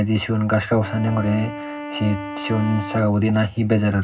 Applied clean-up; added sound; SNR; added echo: none; Wind instrument, woodwind instrument; 12 dB; reverberation time 0.4 s.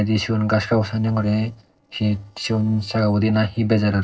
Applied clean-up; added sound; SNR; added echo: neural separator model SepFormer DNS4.